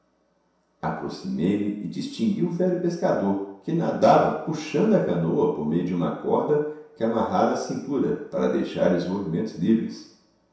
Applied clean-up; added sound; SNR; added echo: none; none; none; reverberation time 0.7 s.